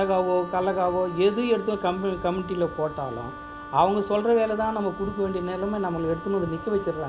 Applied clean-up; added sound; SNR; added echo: none; Wind instrument, woodwind instrument; 14 dB; none.